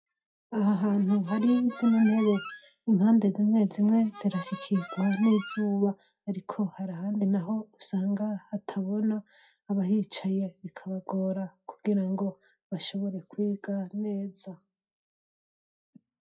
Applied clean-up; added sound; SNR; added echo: classical method WPE with log-MMSE.